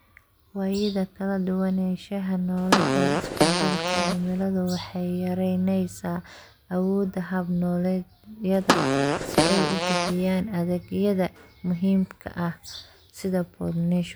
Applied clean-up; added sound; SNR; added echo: none; Fart; -2 dB; none.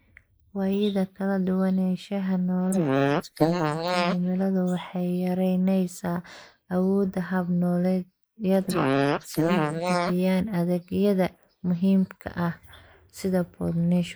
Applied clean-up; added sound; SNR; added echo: neural mask model Resemble Enhance denoiser.